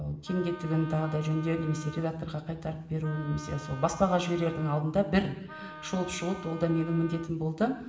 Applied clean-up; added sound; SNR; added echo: none; Wind instrument, woodwind instrument; 16 dB; reverberation time 0.9 s.